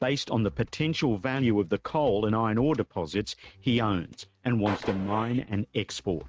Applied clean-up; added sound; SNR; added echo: neural mask model RNNoise.